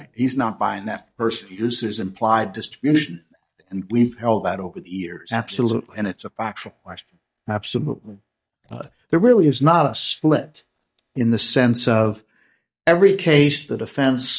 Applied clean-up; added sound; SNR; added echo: neural mask model DeepFilterNet 3.